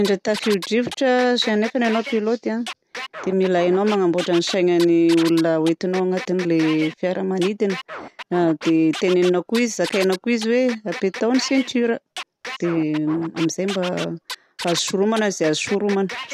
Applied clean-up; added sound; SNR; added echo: none; Scratching (performance technique); 14 dB; none.